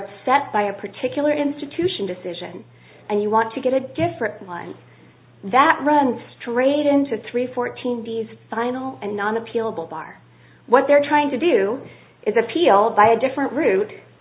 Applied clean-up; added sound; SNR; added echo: none; none; none; none.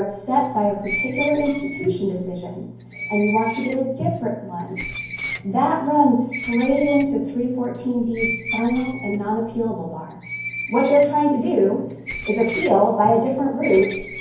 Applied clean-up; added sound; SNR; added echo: none; Screech; 12 dB; reverberation time 0.9 s.